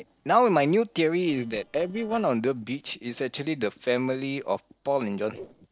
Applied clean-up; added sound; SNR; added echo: neural separator model SepFormer DNS4.